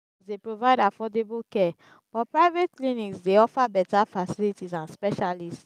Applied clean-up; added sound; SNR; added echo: none; none; none; none.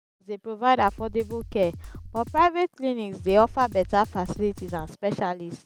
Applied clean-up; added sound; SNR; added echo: none; Drum kit; 15 dB; none.